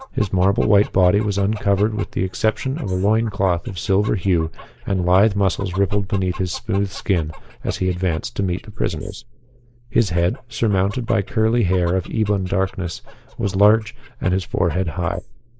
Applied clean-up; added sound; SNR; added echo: neural mask model Resemble Enhance denoiser.